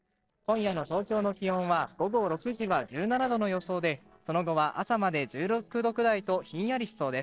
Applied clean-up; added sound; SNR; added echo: neural separator model SepFormer DNS4.